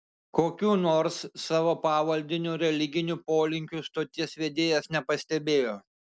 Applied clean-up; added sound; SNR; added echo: none; none; none; none.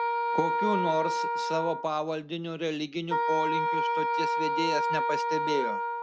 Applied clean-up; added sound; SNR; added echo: none; Wind instrument, woodwind instrument; -3 dB; none.